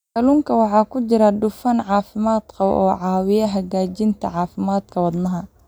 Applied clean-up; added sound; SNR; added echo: none; none; none; none.